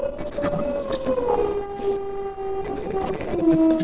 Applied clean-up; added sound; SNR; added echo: neural separator model SepFormer DNS4.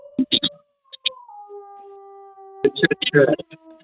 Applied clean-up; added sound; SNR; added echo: neural mask model RNNoise.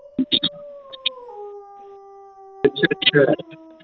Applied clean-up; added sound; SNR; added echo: none; Dog; 17 dB; none.